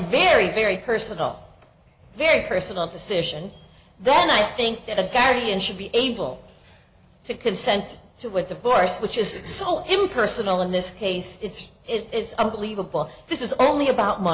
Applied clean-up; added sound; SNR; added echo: none; none; none; none.